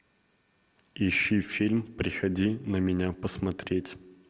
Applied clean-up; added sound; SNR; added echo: none; none; none; none.